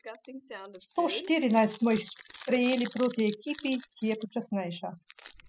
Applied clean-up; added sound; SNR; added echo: classical method spectral subtraction.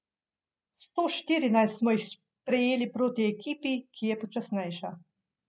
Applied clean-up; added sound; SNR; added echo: none; none; none; none.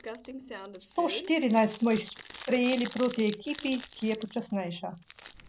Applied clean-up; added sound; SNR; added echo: none; Crumpling, crinkling; 15 dB; none.